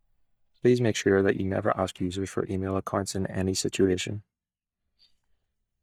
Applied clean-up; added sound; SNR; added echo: neural mask model DeepFilterNet 3.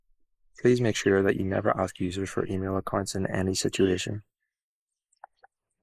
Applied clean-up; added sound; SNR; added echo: neural mask model Resemble Enhance denoiser.